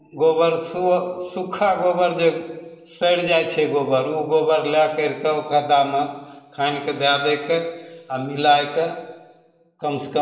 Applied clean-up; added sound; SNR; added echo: none; none; none; reverberation time 2.0 s.